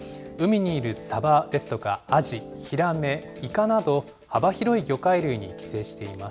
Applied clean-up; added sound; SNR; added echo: none; none; none; none.